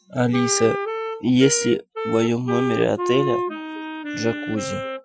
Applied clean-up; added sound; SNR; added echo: classical method Wiener filter.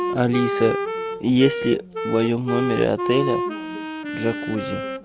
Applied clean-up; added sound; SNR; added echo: none; Wind instrument, woodwind instrument; 4 dB; none.